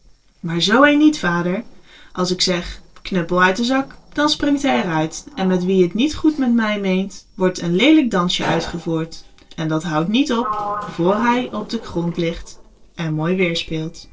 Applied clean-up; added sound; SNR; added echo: neural separator model SepFormer DNS4.